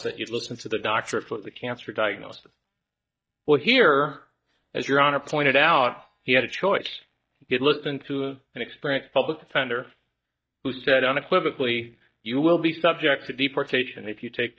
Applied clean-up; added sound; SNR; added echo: neural mask model DeepFilterNet 3.